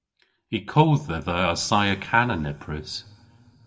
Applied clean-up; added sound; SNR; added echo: none; none; none; reverberation time 1.5 s.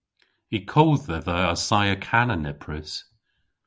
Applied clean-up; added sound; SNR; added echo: none; none; none; none.